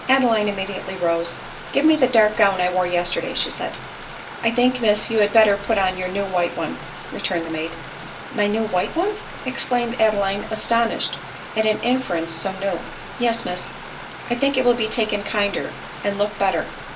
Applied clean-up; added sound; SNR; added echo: none; Stream; 13 dB; reverberation time 0.2 s.